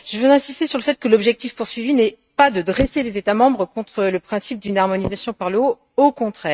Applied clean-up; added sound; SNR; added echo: neural mask model RNNoise.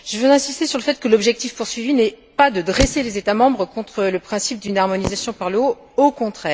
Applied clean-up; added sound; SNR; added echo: none; Fireworks; 12 dB; none.